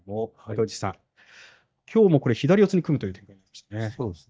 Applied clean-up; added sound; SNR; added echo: neural mask model DeepFilterNet 3.